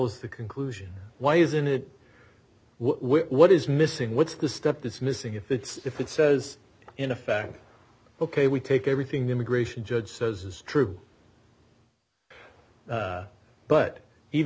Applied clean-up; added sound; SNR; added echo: none; none; none; none.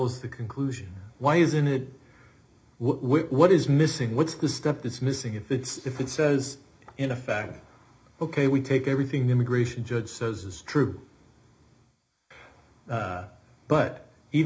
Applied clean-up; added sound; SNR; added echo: none; none; none; reverberation time 0.4 s.